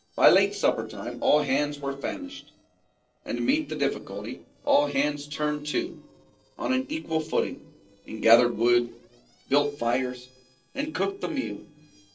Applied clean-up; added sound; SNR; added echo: neural separator model SepFormer DNS4.